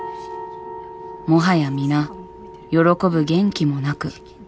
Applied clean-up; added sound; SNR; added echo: none; none; none; none.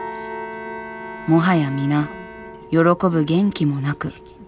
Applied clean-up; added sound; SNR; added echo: none; Bowed string instrument; 18 dB; none.